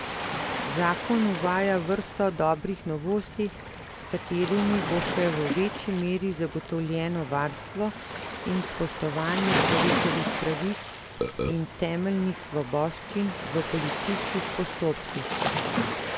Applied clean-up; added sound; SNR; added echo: none; Waves, surf + Burping, eructation; 3 dB; none.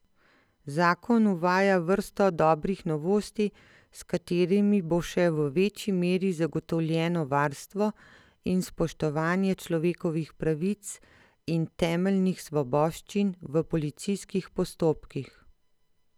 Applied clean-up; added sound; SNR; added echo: none; none; none; none.